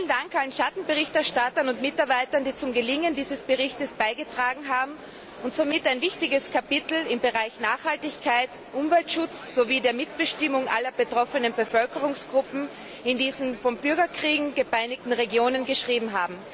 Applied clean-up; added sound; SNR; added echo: none; none; none; none.